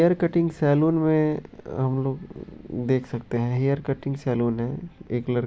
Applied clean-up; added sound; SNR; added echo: none; none; none; none.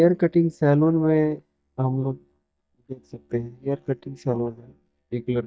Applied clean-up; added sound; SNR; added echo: neural mask model DeepFilterNet 3.